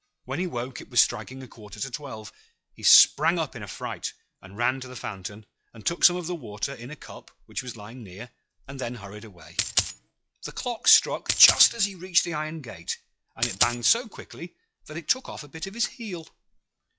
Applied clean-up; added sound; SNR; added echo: classical method log-MMSE.